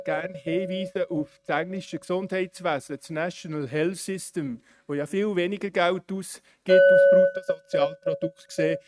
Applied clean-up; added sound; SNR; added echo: neural mask model RNNoise.